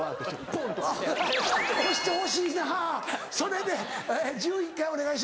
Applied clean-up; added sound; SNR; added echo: none; none; none; none.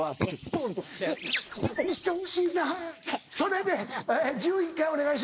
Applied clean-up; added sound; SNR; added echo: neural mask model Resemble Enhance denoiser.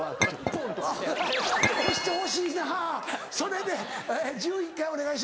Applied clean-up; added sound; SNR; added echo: none; Chink, clink; 3 dB; none.